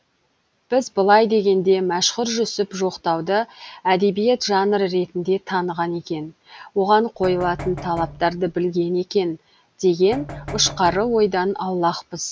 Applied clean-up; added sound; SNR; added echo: none; Knock; 14 dB; none.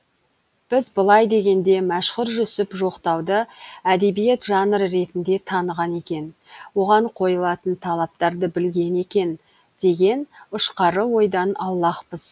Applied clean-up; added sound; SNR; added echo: none; none; none; none.